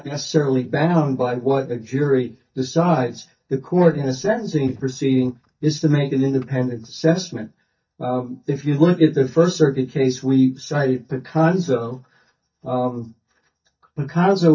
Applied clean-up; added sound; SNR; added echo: neural mask model DeepFilterNet 3.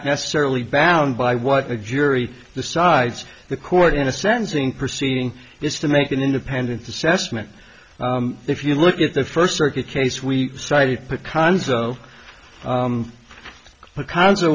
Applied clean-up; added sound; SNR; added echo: none; none; none; none.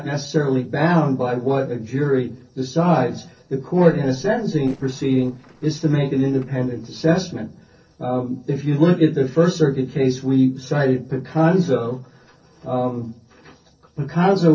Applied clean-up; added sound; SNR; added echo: neural separator model SepFormer DNS4.